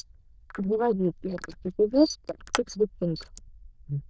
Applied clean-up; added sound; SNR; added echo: neural diffusion model UNIVERSE++.